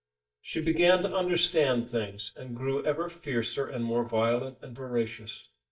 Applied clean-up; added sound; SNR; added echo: neural mask model DeepFilterNet 3.